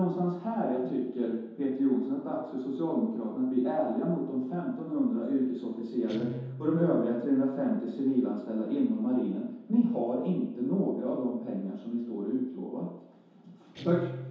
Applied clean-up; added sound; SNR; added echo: none; Guitar; 20 dB; reverberation time 0.8 s.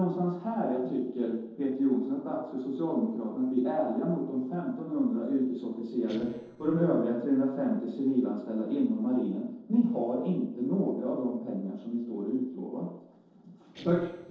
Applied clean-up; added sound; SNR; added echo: neural separator model SepFormer DNS4.